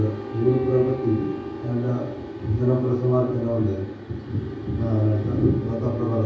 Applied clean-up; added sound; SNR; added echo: none; Wind instrument, woodwind instrument; 18 dB; reverberation time 0.6 s.